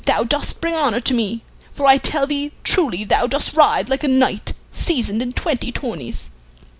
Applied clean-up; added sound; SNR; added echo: none; none; none; none.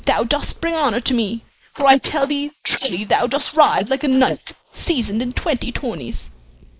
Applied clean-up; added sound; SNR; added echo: neural mask model Resemble Enhance denoiser.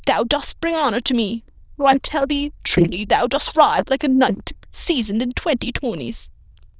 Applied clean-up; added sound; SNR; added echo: neural diffusion model UNIVERSE++.